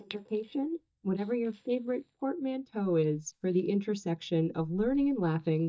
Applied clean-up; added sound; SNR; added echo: neural mask model DeepFilterNet 3.